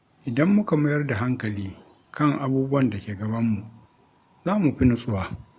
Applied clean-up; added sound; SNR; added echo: none; none; none; none.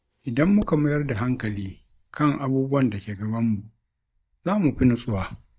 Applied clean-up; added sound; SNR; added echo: neural mask model DeepFilterNet 3.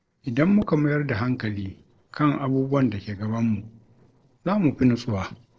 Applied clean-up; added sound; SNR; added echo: neural separator model SepFormer DNS4.